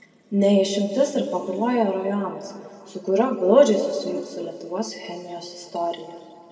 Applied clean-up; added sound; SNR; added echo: none; none; none; reverberation time 2.3 s.